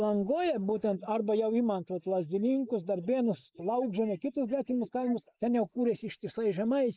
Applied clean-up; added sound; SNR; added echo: neural mask model Resemble Enhance denoiser.